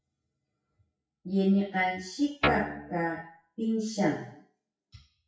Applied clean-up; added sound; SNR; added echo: classical method WPE with log-MMSE.